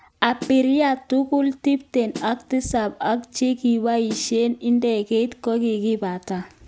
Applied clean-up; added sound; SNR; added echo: none; Snare drum; 15 dB; none.